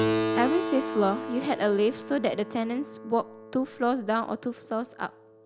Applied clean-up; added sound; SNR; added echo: none; Keyboard (musical); 5 dB; none.